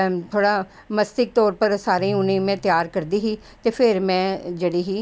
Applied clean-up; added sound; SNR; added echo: none; Piano; 18 dB; none.